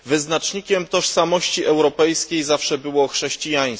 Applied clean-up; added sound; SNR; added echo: none; none; none; none.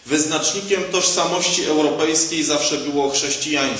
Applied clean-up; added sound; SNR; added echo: none; none; none; reverberation time 1.0 s.